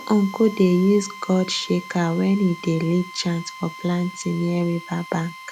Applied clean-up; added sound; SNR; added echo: none; Drill; 17 dB; none.